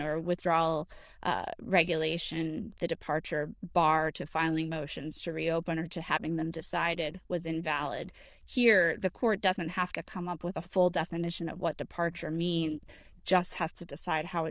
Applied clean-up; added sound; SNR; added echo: neural diffusion model UNIVERSE++.